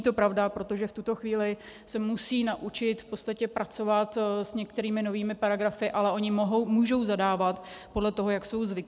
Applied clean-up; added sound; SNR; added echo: none; none; none; none.